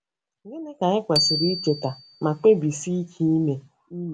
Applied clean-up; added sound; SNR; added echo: none; Bicycle bell; 7 dB; none.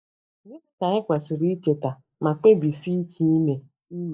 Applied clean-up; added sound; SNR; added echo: neural mask model DeepFilterNet 3.